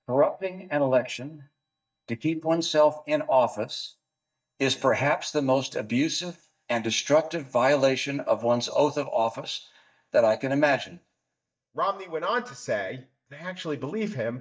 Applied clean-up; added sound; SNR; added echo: neural mask model DeepFilterNet 3.